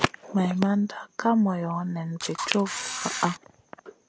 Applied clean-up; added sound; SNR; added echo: none; Camera; 5 dB; none.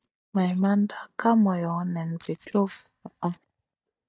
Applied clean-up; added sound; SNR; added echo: neural mask model DeepFilterNet 3.